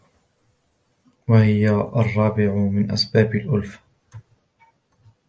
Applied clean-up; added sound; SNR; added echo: none; none; none; none.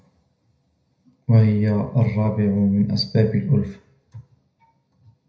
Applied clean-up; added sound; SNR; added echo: none; none; none; reverberation time 0.5 s.